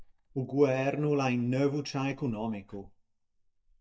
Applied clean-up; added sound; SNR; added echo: neural mask model DeepFilterNet 3.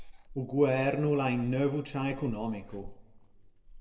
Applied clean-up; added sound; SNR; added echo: none; Meow / Purr; 17 dB; reverberation time 1.2 s.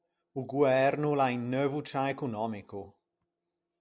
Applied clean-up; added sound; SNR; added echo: none; none; none; none.